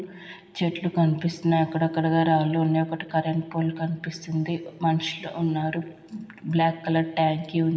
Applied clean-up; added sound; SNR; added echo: none; none; none; reverberation time 1.6 s.